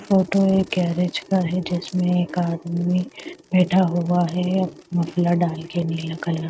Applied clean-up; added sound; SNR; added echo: neural mask model RNNoise.